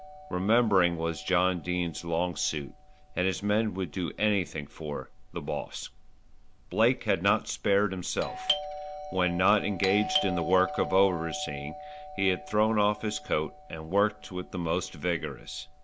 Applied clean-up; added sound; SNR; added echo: none; Doorbell; 11 dB; none.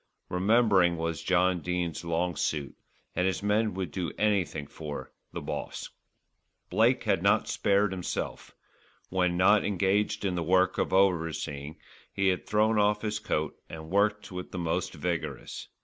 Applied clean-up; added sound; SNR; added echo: none; none; none; none.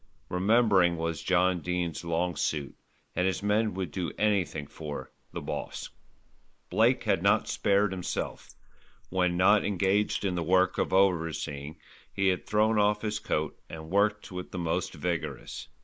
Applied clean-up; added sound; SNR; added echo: neural mask model Resemble Enhance denoiser.